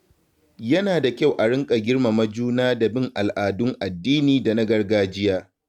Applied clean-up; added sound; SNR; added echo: none; none; none; none.